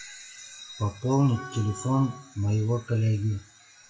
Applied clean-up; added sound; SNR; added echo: classical method WPE with log-MMSE.